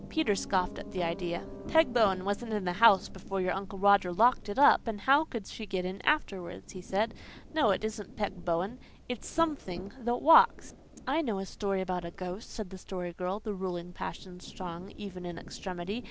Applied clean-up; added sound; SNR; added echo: none; Piano + Rain; 17 dB; none.